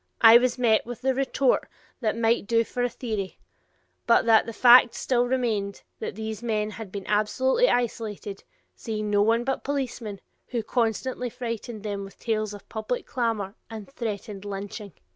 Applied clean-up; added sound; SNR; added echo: none; none; none; none.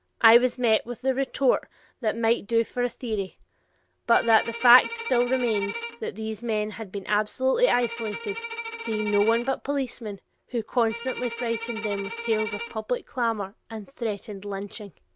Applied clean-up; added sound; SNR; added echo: none; Bowed string instrument; 11 dB; none.